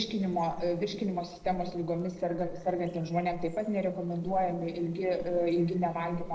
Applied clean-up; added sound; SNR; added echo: neural separator model SepFormer DNS4.